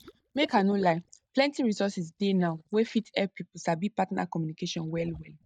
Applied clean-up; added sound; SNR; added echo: neural mask model DeepFilterNet 3.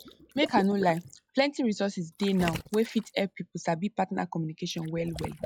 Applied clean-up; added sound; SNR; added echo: classical method log-MMSE.